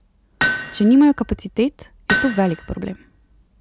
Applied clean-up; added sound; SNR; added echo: none; Hammer; 7 dB; none.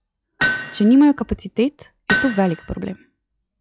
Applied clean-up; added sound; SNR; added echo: classical method log-MMSE.